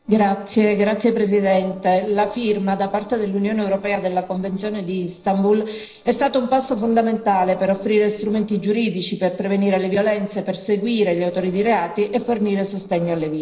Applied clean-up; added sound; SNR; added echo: neural separator model SepFormer DNS4.